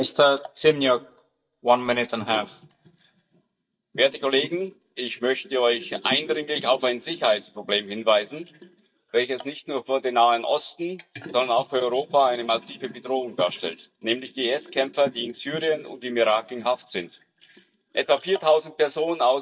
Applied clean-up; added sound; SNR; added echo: neural mask model DeepFilterNet 3.